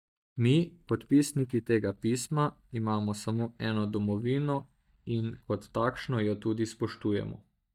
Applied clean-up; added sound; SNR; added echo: neural mask model DeepFilterNet 3.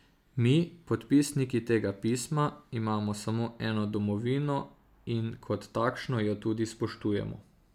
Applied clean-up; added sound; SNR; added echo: none; none; none; none.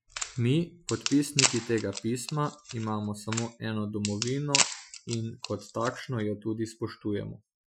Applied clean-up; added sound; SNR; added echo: classical method Wiener filter.